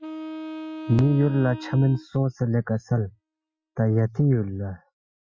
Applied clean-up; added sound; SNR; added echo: classical method Wiener filter.